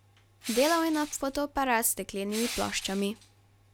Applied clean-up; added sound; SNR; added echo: none; Crushing; 12 dB; none.